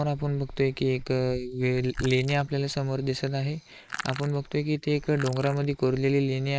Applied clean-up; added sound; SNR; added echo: neural mask model Resemble Enhance denoiser.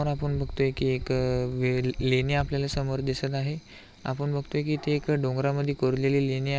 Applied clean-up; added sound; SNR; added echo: none; none; none; none.